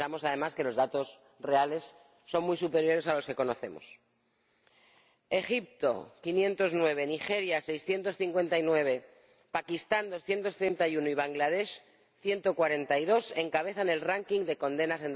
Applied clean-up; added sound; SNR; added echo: none; none; none; none.